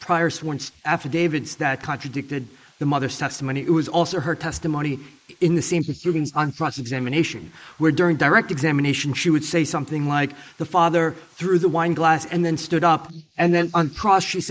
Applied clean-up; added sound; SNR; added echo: neural mask model Resemble Enhance denoiser.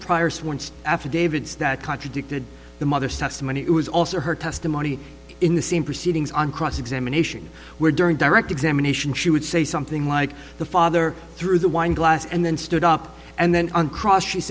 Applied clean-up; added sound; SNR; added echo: none; none; none; none.